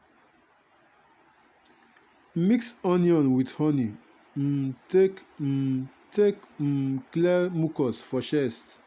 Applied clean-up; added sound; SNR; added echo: none; none; none; none.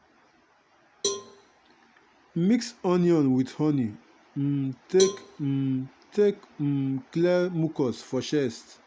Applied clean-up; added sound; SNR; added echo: none; Cowbell; 12 dB; none.